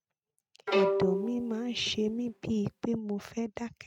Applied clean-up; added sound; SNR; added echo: neural mask model RNNoise.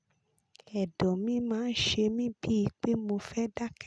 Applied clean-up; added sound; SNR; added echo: none; none; none; none.